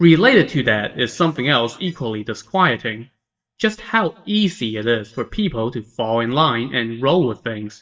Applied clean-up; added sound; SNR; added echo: neural mask model DeepFilterNet 3.